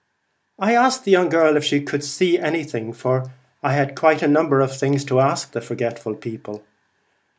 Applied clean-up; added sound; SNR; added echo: none; none; none; none.